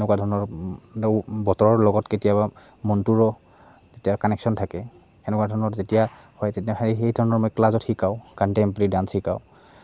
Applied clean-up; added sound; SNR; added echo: none; none; none; none.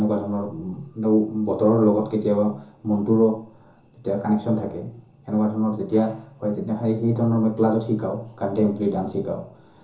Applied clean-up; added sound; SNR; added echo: none; none; none; reverberation time 0.7 s.